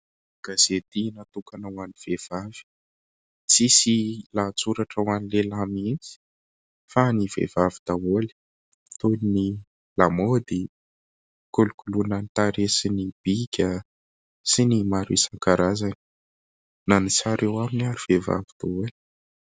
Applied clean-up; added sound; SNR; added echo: none; none; none; none.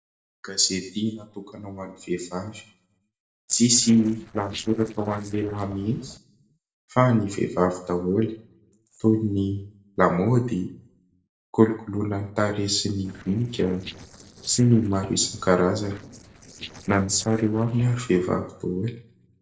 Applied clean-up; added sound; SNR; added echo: neural separator model SepFormer DNS4.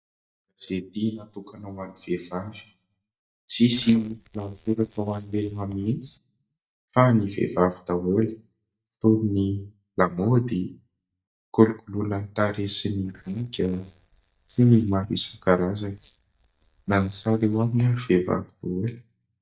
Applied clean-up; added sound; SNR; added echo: neural mask model DeepFilterNet 3.